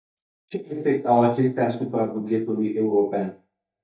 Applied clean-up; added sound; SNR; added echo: neural mask model DeepFilterNet 3.